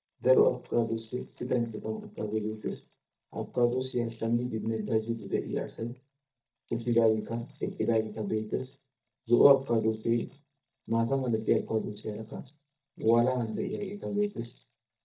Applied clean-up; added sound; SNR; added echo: neural mask model DeepFilterNet 3.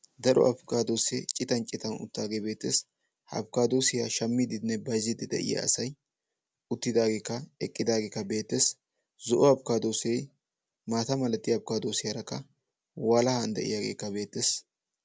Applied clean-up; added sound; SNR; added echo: none; none; none; none.